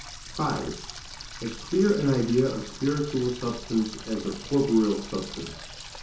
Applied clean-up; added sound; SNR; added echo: none; Water tap, faucet; 13 dB; reverberation time 0.6 s.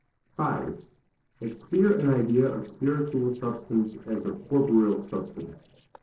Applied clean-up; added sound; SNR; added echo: neural separator model SepFormer DNS4.